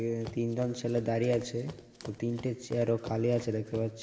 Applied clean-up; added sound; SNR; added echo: none; Run; 18 dB; reverberation time 2.6 s.